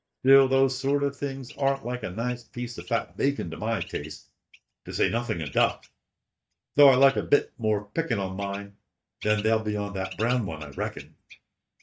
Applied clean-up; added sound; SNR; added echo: neural mask model DeepFilterNet 3.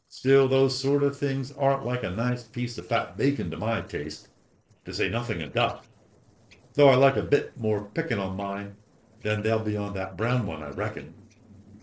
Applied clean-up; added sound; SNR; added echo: neural separator model SepFormer DNS4.